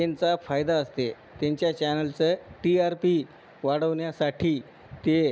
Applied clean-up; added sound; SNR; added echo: none; none; none; none.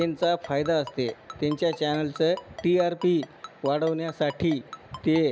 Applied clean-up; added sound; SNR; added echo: none; Ringtone; 18 dB; none.